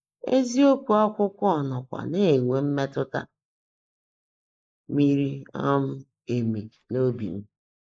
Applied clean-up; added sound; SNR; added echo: neural mask model Resemble Enhance denoiser.